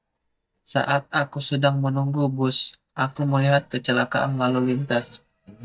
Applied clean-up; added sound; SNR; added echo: neural mask model DeepFilterNet 3.